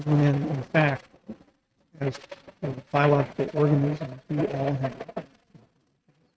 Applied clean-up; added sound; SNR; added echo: neural mask model RNNoise.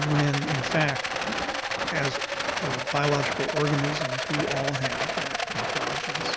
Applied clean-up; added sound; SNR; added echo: none; Rattle; 0 dB; none.